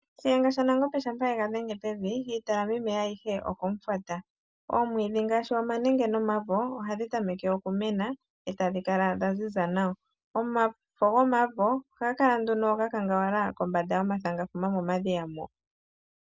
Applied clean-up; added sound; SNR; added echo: none; none; none; none.